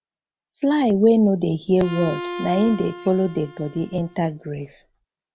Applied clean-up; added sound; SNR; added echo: none; Bowed string instrument; 13 dB; none.